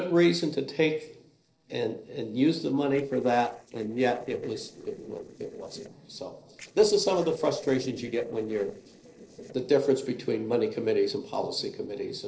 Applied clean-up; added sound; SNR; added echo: neural separator model SepFormer DNS4.